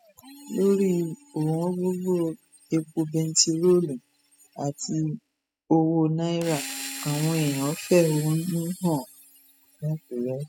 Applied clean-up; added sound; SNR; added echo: classical method spectral subtraction.